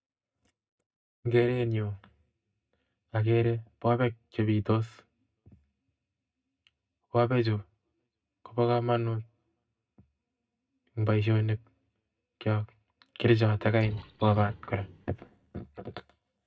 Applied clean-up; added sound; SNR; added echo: neural mask model DeepFilterNet 3.